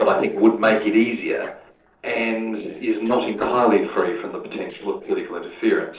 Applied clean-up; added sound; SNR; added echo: neural separator model SepFormer DNS4.